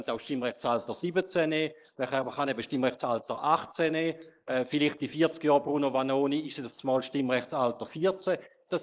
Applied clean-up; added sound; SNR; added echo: neural mask model Resemble Enhance denoiser.